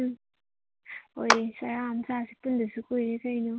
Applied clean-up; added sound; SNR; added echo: none; Clapping; 0 dB; none.